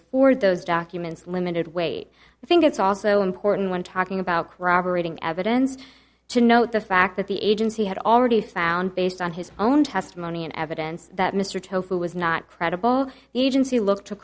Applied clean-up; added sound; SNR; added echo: none; none; none; none.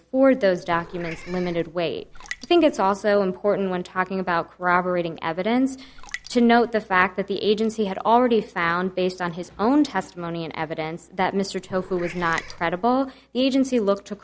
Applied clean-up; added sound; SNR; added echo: none; Raindrop + Meow / Purr; 16 dB; none.